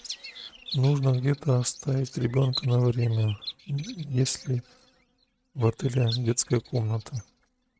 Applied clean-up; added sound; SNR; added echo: neural mask model RNNoise.